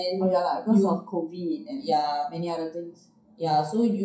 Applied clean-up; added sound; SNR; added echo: classical method WPE with log-MMSE.